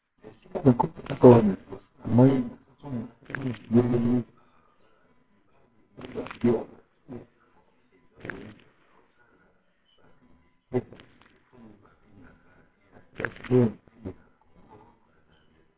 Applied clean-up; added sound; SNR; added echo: neural separator model SepFormer WHAMR!.